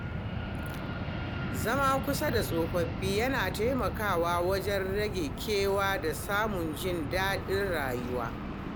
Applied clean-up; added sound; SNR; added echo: none; Fixed-wing aircraft, airplane; 4 dB; none.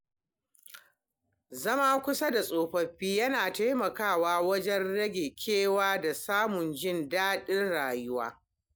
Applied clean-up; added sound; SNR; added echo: none; none; none; none.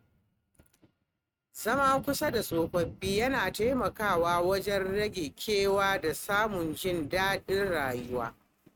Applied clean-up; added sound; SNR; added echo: neural mask model RNNoise.